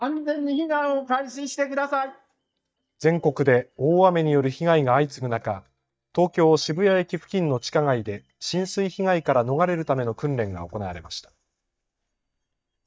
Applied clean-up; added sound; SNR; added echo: neural mask model DeepFilterNet 3.